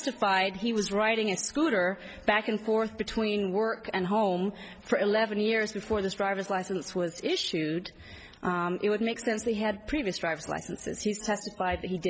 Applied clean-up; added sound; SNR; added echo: none; none; none; none.